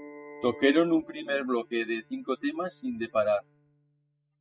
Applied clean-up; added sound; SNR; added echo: classical method spectral subtraction.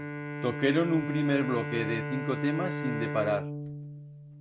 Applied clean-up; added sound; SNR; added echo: none; Bowed string instrument; 4 dB; none.